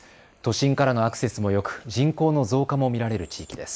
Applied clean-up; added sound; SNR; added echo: neural mask model Resemble Enhance denoiser.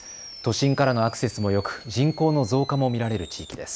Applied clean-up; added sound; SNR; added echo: none; Fireworks; 20 dB; none.